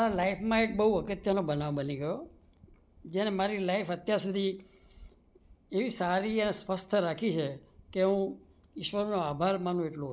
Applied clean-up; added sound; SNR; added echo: none; none; none; none.